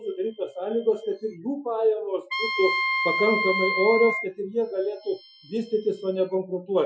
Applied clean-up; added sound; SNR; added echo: classical method Wiener filter.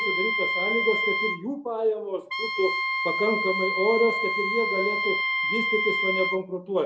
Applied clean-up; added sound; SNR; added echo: none; Wind instrument, woodwind instrument; -1 dB; none.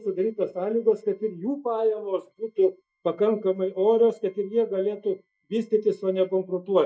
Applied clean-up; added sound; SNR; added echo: neural mask model DeepFilterNet 3.